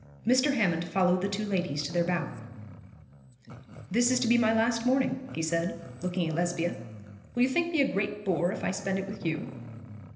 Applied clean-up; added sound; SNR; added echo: none; Growling; 15 dB; reverberation time 1.4 s.